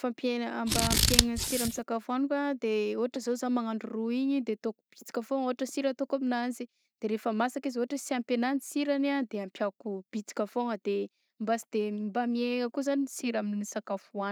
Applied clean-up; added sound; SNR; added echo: none; Scissors; -4 dB; none.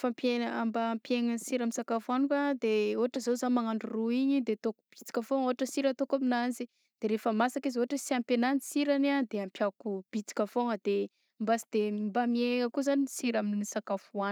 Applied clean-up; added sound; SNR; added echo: none; none; none; none.